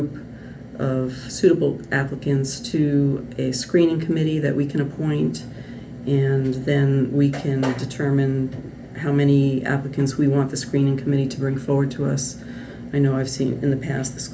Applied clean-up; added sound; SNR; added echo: none; none; none; reverberation time 0.3 s.